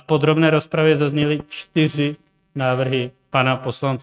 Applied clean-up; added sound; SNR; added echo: neural mask model RNNoise.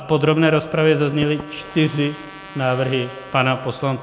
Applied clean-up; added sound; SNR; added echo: none; Trumpet + Knock / Wood; 19 dB; none.